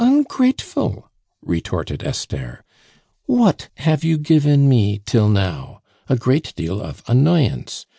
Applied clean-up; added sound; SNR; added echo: none; none; none; none.